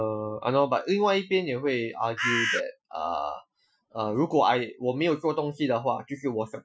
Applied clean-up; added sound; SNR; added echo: classical method Wiener filter.